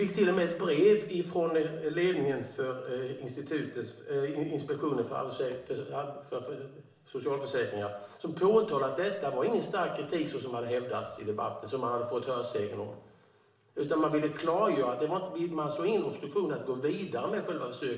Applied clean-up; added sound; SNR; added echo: none; none; none; reverberation time 0.7 s.